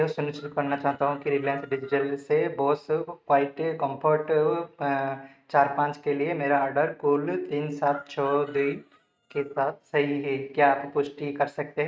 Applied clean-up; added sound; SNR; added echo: neural mask model RNNoise.